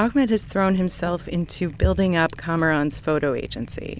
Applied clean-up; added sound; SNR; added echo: none; Liquid; 18 dB; none.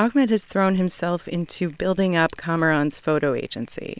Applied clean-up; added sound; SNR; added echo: neural separator model SepFormer WHAM!.